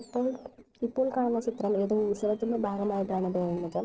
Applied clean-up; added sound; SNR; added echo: neural separator model SepFormer DNS4.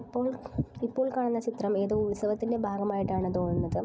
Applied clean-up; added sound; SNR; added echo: none; none; none; none.